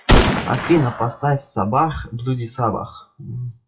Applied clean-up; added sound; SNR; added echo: classical method WPE with log-MMSE.